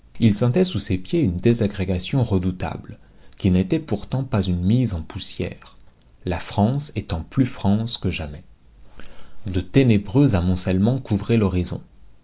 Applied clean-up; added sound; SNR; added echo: none; none; none; none.